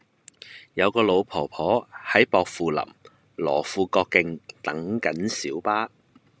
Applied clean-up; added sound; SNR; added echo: none; none; none; none.